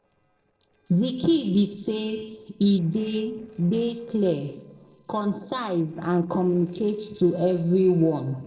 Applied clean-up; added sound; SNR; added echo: neural separator model SepFormer DNS4.